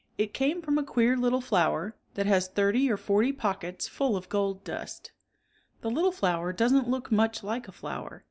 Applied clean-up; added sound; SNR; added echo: none; none; none; none.